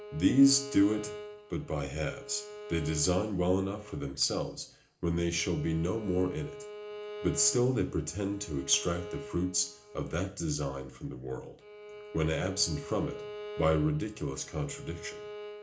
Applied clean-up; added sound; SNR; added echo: none; Bowed string instrument; 14 dB; reverberation time 0.4 s.